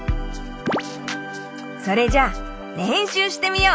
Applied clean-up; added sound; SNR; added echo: none; none; none; none.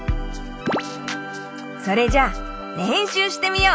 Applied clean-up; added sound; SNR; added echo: none; Wind instrument, woodwind instrument; 18 dB; none.